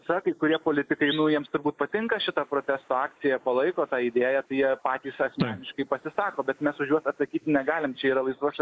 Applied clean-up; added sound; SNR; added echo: neural mask model Resemble Enhance denoiser.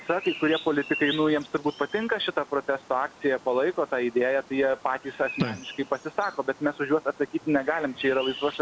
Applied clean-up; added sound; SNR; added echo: none; Bird vocalization, bird call, bird song; 15 dB; none.